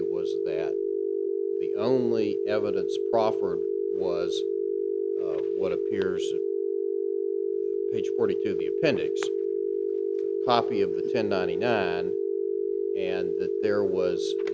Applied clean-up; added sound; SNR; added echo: none; Telephone; -4 dB; none.